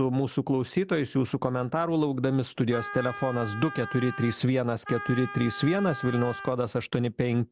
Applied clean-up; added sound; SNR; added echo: none; Wind instrument, woodwind instrument; 12 dB; none.